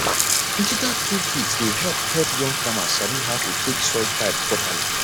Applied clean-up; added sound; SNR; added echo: none; Bathtub (filling or washing); -4 dB; none.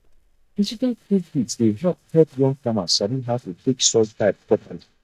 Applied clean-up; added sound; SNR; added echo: neural mask model DeepFilterNet 3.